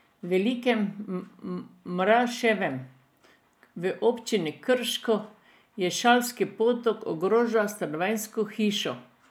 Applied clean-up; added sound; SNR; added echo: none; none; none; none.